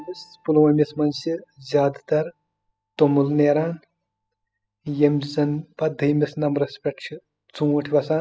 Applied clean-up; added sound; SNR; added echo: classical method spectral subtraction.